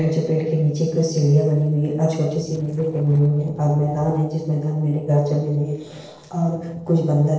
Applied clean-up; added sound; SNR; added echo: neural separator model SepFormer DNS4.